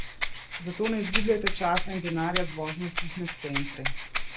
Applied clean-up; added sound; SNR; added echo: none; Rattle (instrument); -4 dB; none.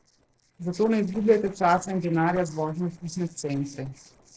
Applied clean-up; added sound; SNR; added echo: neural separator model SepFormer DNS4.